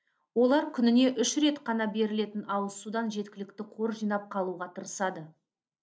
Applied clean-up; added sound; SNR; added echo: none; none; none; none.